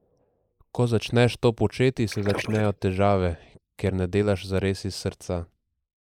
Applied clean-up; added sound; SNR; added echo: neural mask model Resemble Enhance denoiser.